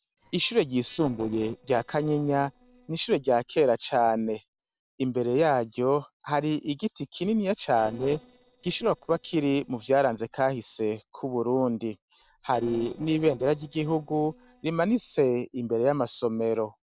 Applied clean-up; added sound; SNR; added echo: neural separator model SepFormer DNS4.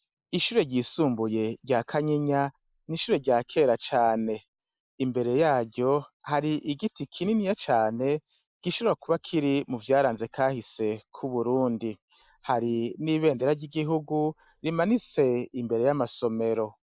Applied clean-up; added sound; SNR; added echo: neural mask model Resemble Enhance denoiser.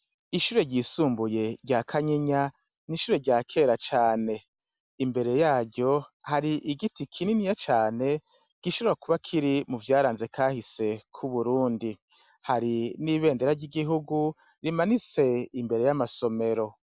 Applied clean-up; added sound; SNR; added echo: none; none; none; none.